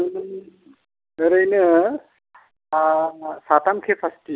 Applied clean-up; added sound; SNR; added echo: none; none; none; none.